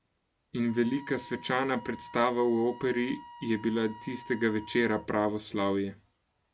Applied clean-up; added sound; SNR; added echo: none; Wind instrument, woodwind instrument; 19 dB; none.